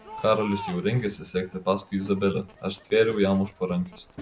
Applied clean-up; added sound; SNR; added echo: none; Crowd; 18 dB; none.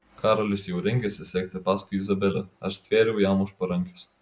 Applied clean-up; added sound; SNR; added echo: none; none; none; none.